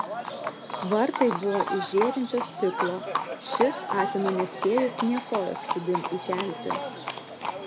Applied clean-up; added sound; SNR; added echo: none; Livestock, farm animals, working animals; 3 dB; none.